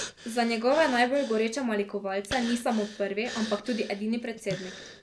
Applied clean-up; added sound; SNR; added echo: none; Breathing; 14 dB; none.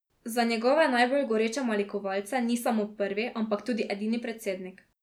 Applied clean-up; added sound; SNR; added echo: none; none; none; none.